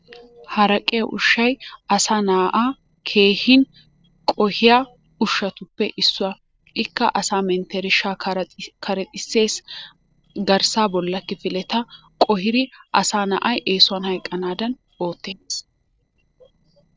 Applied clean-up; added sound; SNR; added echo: neural separator model SepFormer DNS4.